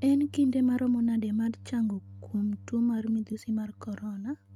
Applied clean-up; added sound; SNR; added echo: neural mask model RNNoise.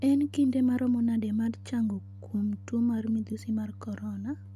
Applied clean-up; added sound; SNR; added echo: none; Organ; 16 dB; none.